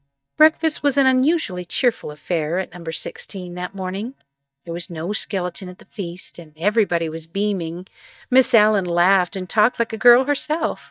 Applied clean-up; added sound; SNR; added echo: neural mask model DeepFilterNet 3.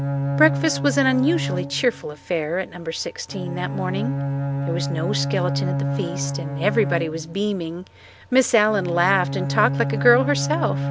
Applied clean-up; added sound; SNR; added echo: none; Bowed string instrument; 3 dB; none.